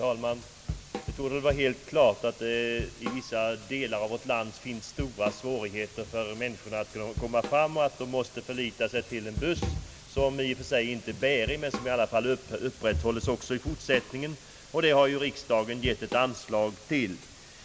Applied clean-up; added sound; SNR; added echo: none; Drum / Drum kit; 13 dB; none.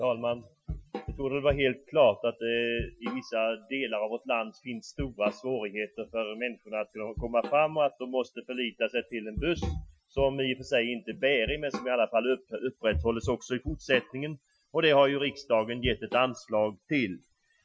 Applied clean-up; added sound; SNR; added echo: classical method Wiener filter.